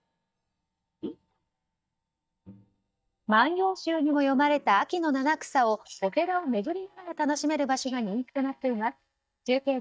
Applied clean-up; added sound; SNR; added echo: neural mask model DeepFilterNet 3.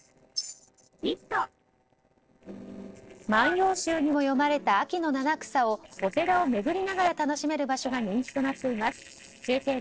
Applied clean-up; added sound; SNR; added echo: neural separator model SepFormer DNS4.